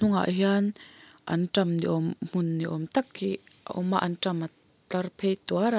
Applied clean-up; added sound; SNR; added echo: none; none; none; none.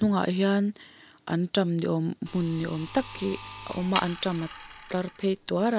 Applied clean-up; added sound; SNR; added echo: none; Sawing; 14 dB; none.